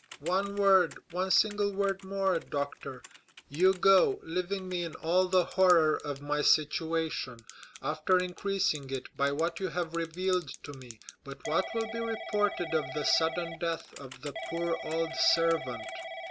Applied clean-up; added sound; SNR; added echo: none; Telephone / Typing; 14 dB; none.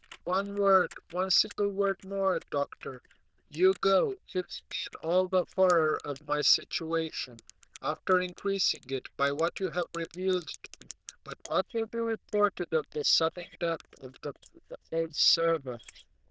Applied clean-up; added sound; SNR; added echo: neural diffusion model UNIVERSE++.